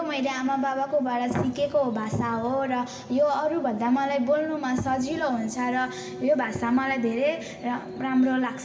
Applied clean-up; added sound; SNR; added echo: none; none; none; reverberation time 2.2 s.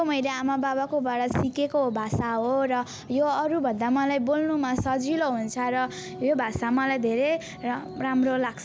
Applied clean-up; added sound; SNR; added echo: none; none; none; none.